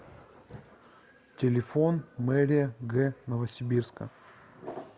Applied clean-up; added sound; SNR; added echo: none; none; none; none.